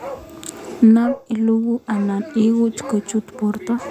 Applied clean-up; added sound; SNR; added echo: none; Bark; 17 dB; none.